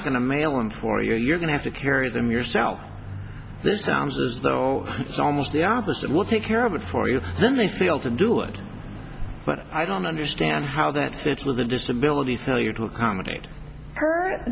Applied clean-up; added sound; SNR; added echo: none; none; none; none.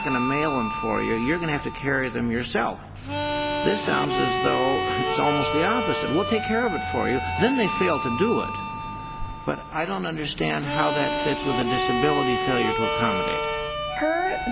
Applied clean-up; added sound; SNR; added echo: none; Harmonica; 2 dB; none.